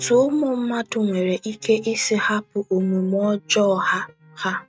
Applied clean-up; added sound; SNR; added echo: neural mask model RNNoise.